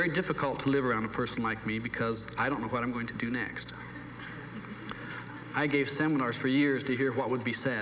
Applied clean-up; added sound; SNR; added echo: none; none; none; none.